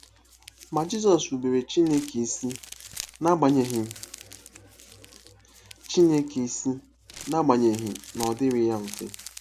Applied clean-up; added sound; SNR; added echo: none; Crumpling, crinkling; 18 dB; none.